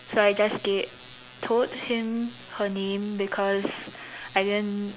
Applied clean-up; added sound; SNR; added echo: none; none; none; none.